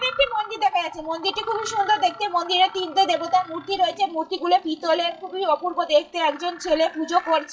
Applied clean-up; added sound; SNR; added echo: classical method WPE with log-MMSE.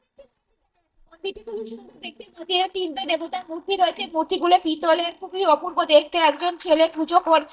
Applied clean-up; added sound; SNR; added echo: neural mask model DeepFilterNet 3.